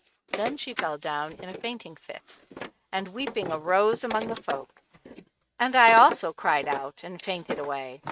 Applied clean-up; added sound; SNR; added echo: neural mask model RNNoise.